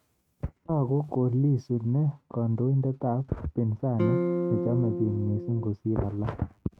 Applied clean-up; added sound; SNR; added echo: neural mask model RNNoise.